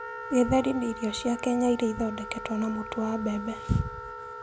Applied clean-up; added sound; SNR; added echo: none; Wind instrument, woodwind instrument; 11 dB; none.